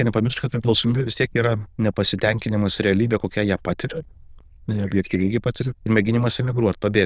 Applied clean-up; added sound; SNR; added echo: neural diffusion model UNIVERSE++.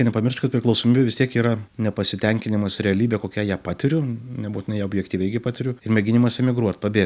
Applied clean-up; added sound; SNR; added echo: none; none; none; none.